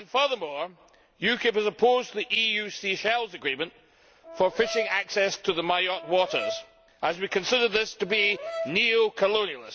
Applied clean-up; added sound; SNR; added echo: none; Brass instrument; 12 dB; none.